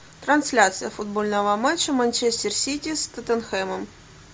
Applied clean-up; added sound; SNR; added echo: none; none; none; none.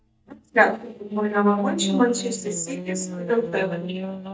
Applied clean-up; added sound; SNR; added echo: neural mask model DeepFilterNet 3.